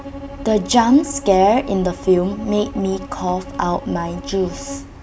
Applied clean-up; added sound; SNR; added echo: none; Bowed string instrument; 15 dB; none.